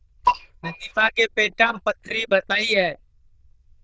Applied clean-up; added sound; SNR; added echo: neural diffusion model UNIVERSE++.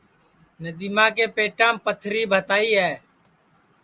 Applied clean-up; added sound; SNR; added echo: none; none; none; none.